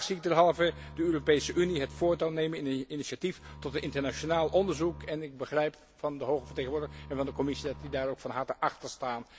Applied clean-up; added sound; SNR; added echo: none; Bowed string instrument; 16 dB; none.